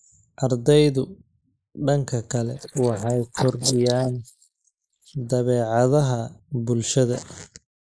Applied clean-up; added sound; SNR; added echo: neural mask model Resemble Enhance denoiser.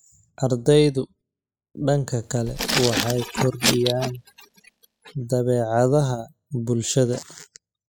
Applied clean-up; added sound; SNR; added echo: classical method spectral subtraction.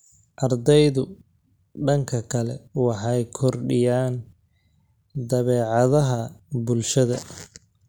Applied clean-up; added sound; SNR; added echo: none; none; none; none.